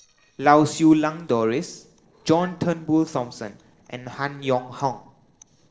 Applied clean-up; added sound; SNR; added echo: neural separator model SepFormer DNS4.